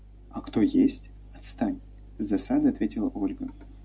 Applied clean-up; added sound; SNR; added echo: none; none; none; none.